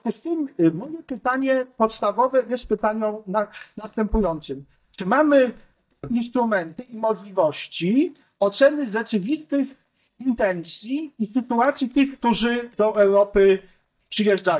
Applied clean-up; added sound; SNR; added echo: neural mask model DeepFilterNet 3.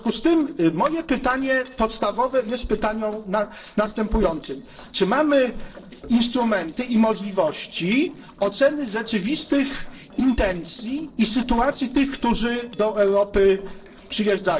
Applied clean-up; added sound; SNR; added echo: neural separator model SepFormer DNS4.